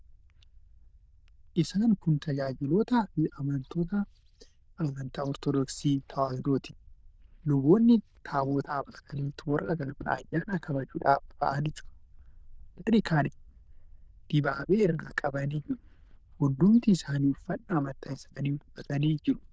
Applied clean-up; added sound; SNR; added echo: neural diffusion model UNIVERSE++.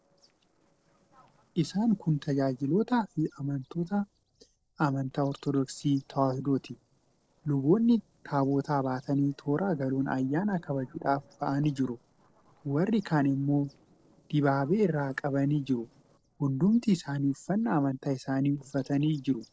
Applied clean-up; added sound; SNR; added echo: neural separator model SepFormer DNS4.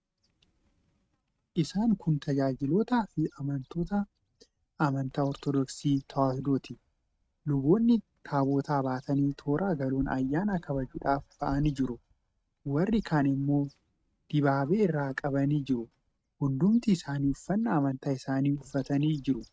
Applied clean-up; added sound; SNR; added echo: neural mask model RNNoise.